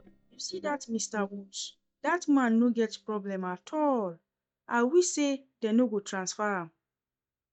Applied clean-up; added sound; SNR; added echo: neural mask model DeepFilterNet 3.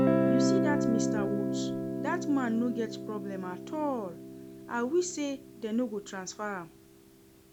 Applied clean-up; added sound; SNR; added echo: none; Guitar; -2 dB; none.